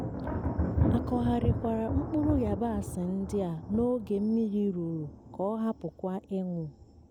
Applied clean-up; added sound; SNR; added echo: none; Thunder; 3 dB; none.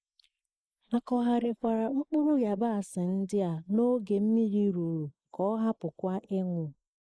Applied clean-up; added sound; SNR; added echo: neural mask model Resemble Enhance denoiser.